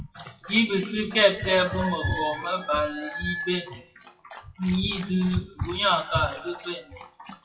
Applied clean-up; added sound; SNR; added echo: classical method WPE with log-MMSE.